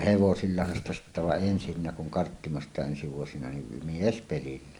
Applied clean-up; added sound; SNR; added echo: neural mask model Resemble Enhance denoiser.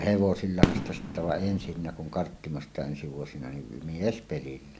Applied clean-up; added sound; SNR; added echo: none; Fireworks; -1 dB; none.